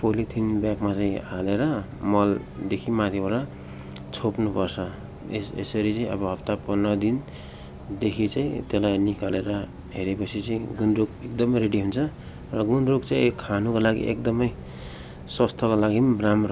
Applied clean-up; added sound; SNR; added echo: none; Bus; 15 dB; none.